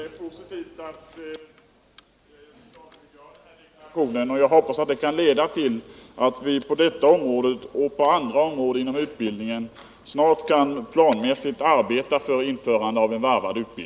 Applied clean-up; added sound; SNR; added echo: none; none; none; none.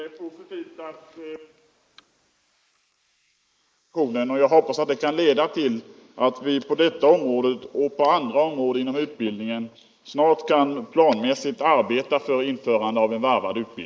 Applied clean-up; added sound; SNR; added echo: neural mask model Resemble Enhance denoiser.